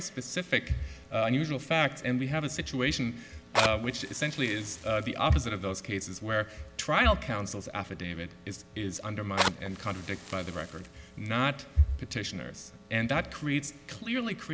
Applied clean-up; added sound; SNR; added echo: none; Fire; 11 dB; none.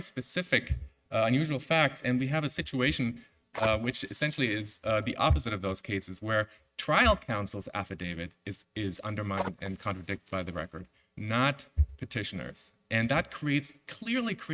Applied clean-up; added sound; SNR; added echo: neural mask model RNNoise.